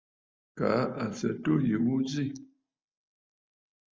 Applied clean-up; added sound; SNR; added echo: none; none; none; none.